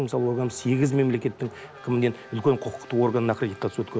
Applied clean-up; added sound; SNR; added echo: none; Race car, auto racing / Accelerating, revving, vroom; 20 dB; none.